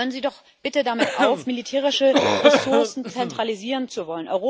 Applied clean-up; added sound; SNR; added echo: none; Cough; -1 dB; none.